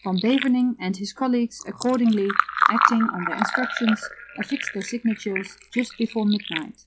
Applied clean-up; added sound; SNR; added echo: classical method log-MMSE.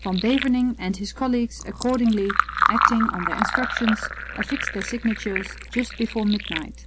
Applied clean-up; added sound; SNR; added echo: none; Fill (with liquid); 2 dB; none.